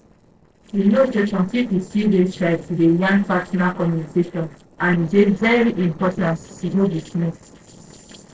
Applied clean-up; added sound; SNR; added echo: neural separator model SepFormer DNS4.